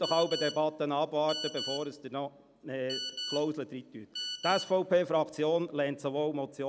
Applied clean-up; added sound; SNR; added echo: none; Telephone; 9 dB; none.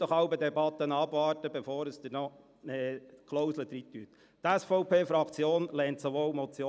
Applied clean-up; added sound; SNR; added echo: none; none; none; none.